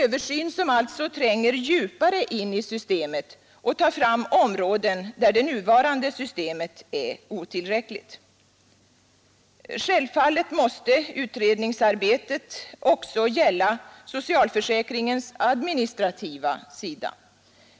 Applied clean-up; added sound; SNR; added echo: none; none; none; none.